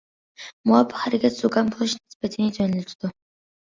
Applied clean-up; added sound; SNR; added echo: none; none; none; none.